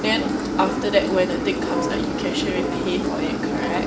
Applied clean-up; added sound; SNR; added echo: none; Engine; -2 dB; reverberation time 0.7 s.